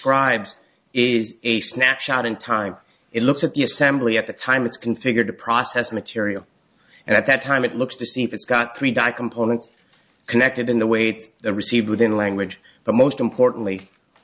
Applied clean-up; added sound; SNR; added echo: none; none; none; none.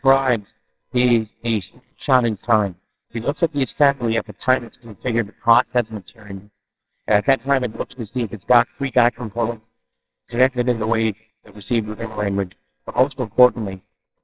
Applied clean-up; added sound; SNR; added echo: neural separator model SepFormer WHAMR!.